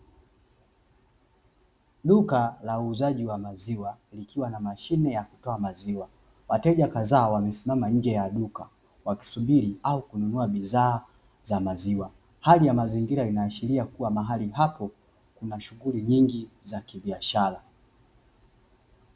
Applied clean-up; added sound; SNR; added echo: none; none; none; none.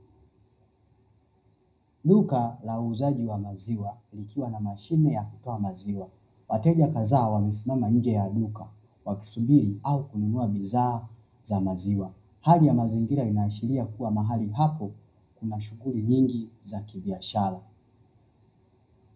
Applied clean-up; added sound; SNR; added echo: none; none; none; reverberation time 0.4 s.